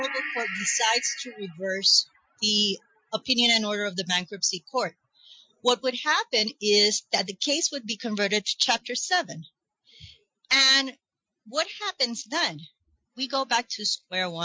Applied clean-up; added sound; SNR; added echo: classical method Wiener filter.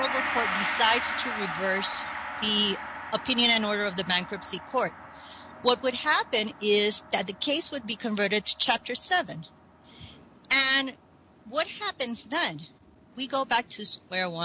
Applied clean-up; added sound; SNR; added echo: none; Gong; 10 dB; none.